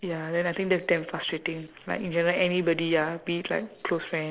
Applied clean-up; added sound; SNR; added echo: neural separator model SepFormer DNS4.